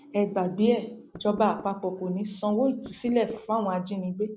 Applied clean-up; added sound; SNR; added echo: none; Knock; 20 dB; none.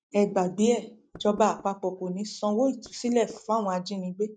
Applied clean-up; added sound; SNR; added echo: neural mask model DeepFilterNet 3.